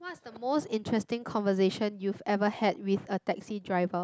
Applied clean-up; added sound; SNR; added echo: none; none; none; none.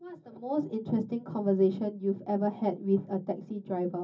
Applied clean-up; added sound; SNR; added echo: none; none; none; reverberation time 0.4 s.